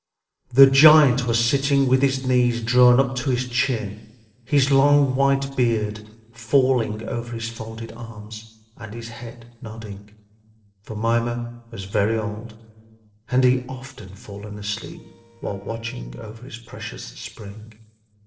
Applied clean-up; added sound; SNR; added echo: neural separator model SepFormer DNS4.